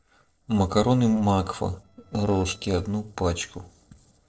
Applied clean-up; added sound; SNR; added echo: neural separator model SepFormer DNS4.